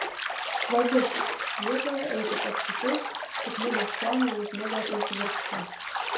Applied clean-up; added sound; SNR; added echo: none; Bathtub (filling or washing); 1 dB; reverberation time 0.6 s.